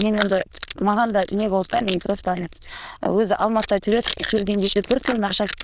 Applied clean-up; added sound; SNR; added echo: neural diffusion model UNIVERSE++.